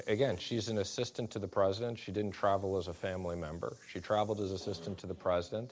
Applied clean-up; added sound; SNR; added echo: none; none; none; none.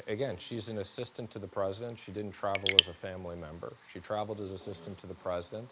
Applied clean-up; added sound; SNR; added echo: none; Raindrop / Drip; 0 dB; none.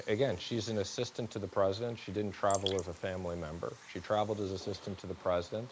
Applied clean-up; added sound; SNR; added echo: neural mask model Resemble Enhance denoiser.